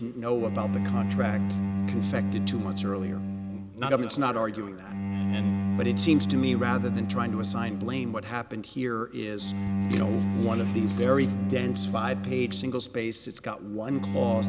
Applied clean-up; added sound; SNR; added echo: none; Bowed string instrument; 0 dB; none.